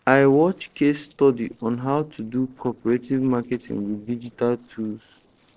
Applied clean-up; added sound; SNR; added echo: neural separator model SepFormer DNS4.